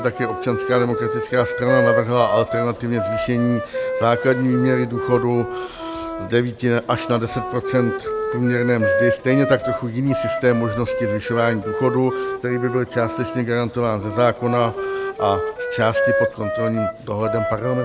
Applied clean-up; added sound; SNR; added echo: none; Wind instrument, woodwind instrument; 4 dB; none.